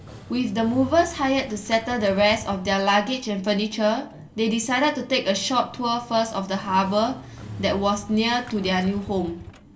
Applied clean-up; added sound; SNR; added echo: none; Motorcycle; 18 dB; reverberation time 0.2 s.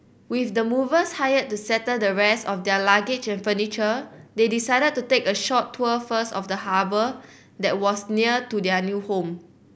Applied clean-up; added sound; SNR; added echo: none; none; none; none.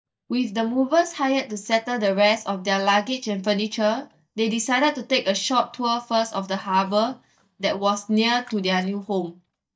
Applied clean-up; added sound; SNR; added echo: neural mask model DeepFilterNet 3.